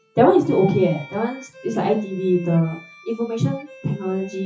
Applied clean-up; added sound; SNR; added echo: classical method WPE with log-MMSE.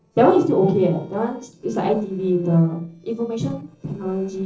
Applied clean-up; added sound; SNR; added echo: neural separator model SepFormer DNS4.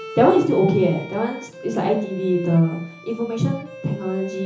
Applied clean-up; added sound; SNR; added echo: none; Bowed string instrument; 16 dB; reverberation time 0.7 s.